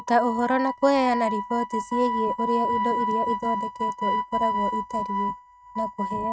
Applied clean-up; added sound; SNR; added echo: neural mask model RNNoise.